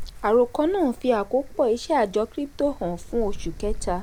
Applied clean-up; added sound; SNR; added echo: none; Wind; 10 dB; none.